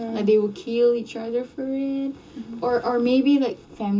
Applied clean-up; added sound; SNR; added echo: none; none; none; reverberation time 0.2 s.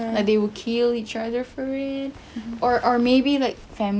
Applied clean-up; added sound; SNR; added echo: none; none; none; none.